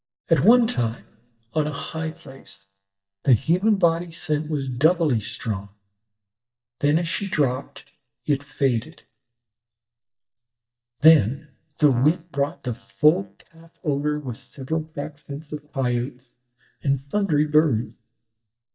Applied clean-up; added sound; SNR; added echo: neural mask model DeepFilterNet 3.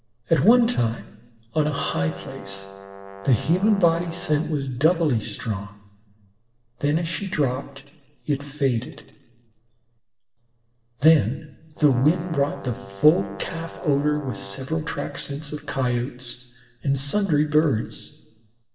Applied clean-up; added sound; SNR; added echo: none; Brass instrument; 15 dB; reverberation time 0.8 s.